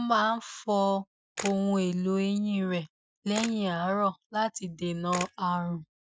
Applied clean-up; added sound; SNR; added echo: classical method Wiener filter.